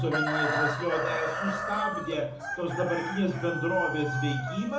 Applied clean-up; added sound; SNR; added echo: none; Chicken, rooster; 2 dB; reverberation time 0.9 s.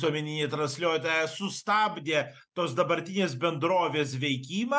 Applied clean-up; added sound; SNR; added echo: none; none; none; none.